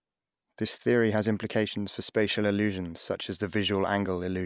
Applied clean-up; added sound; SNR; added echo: none; none; none; none.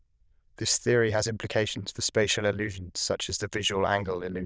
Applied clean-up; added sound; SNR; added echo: neural diffusion model UNIVERSE++.